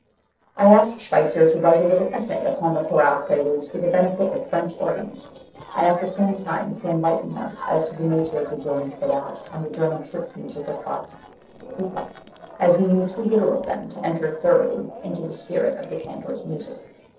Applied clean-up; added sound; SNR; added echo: neural separator model SepFormer DNS4.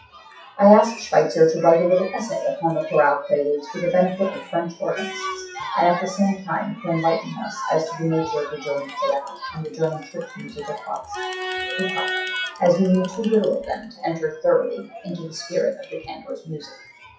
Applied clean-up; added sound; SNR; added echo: classical method WPE with log-MMSE.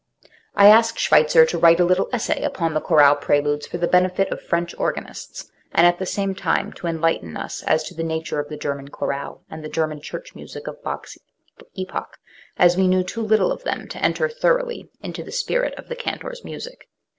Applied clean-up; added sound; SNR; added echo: none; none; none; none.